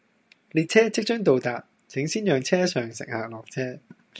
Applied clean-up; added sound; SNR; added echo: none; none; none; none.